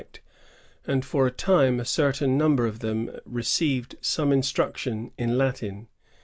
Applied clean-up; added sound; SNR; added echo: none; none; none; none.